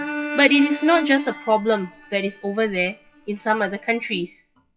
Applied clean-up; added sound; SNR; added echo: classical method WPE with log-MMSE.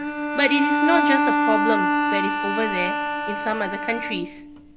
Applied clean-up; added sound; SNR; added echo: none; Bowed string instrument; -2 dB; reverberation time 0.8 s.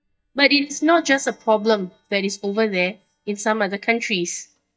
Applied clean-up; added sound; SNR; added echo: neural mask model DeepFilterNet 3.